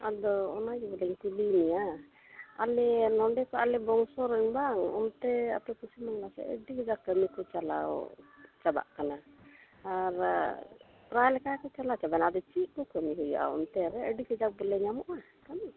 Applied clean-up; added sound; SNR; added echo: none; none; none; none.